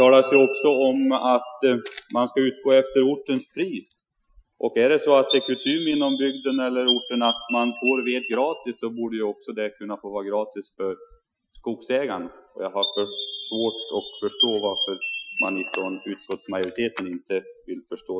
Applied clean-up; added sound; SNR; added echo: classical method Wiener filter.